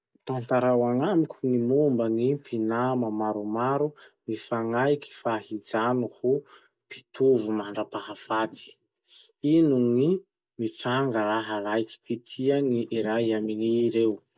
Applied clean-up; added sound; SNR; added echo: none; none; none; none.